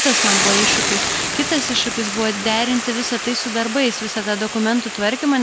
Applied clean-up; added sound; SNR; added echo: none; Boiling / Hiss; 1 dB; none.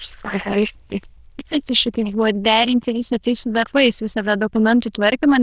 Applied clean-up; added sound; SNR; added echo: neural diffusion model UNIVERSE++.